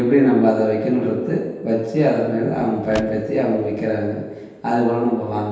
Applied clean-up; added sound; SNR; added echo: none; Car; 18 dB; reverberation time 1.2 s.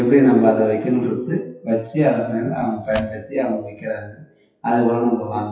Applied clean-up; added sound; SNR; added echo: classical method WPE with log-MMSE.